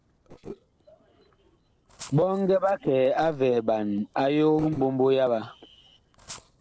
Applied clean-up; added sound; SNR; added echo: neural separator model SepFormer DNS4.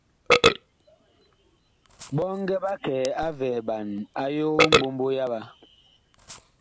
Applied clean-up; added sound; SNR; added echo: none; Burping, eructation; -1 dB; none.